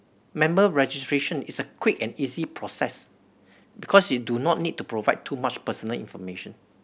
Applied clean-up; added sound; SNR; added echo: none; none; none; none.